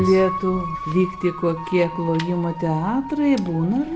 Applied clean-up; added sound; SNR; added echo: none; none; none; none.